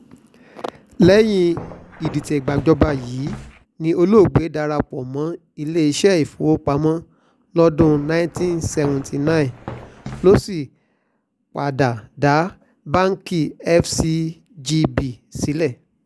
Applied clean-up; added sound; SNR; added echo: none; Walk, footsteps; 15 dB; none.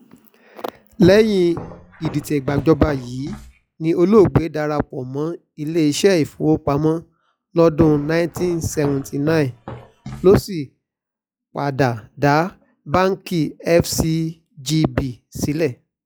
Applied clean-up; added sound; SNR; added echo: classical method log-MMSE.